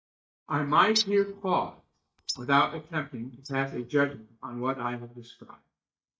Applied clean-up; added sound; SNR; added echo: neural mask model DeepFilterNet 3.